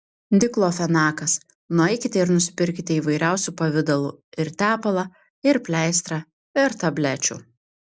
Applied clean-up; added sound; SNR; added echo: none; none; none; none.